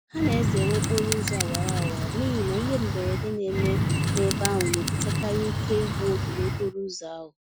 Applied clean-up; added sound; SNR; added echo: none; Bird; -3 dB; none.